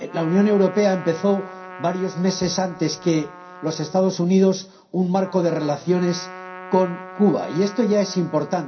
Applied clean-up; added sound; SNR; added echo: none; Trumpet; 17 dB; reverberation time 0.3 s.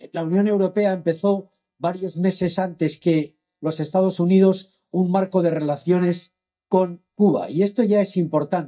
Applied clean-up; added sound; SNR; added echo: neural mask model DeepFilterNet 3.